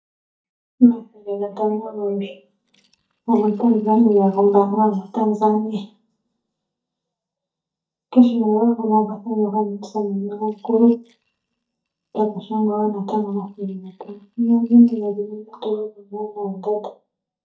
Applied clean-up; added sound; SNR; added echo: neural mask model DeepFilterNet 3.